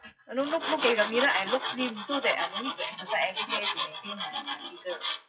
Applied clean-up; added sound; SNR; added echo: classical method WPE with log-MMSE.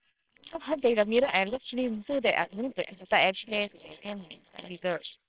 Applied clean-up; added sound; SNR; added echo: neural separator model SepFormer WHAMR!.